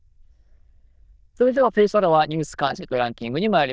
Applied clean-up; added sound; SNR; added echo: neural diffusion model UNIVERSE++.